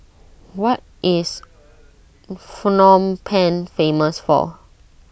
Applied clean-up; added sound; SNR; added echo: none; none; none; none.